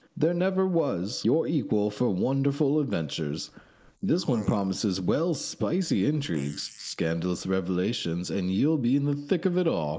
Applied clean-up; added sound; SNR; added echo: neural mask model Resemble Enhance denoiser.